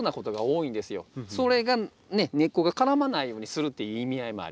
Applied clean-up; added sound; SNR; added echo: none; none; none; none.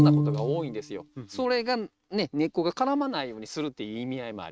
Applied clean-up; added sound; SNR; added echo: neural mask model RNNoise.